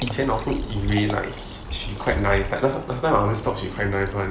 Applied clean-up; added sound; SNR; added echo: none; Liquid; 17 dB; none.